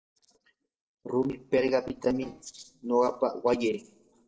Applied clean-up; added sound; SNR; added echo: neural separator model SepFormer DNS4.